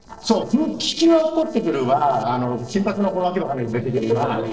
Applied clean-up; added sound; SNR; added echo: neural separator model SepFormer DNS4.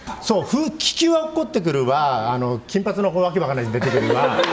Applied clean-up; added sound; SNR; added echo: none; none; none; none.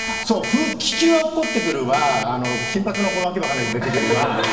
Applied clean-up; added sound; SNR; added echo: none; Alarm; 7 dB; reverberation time 2.3 s.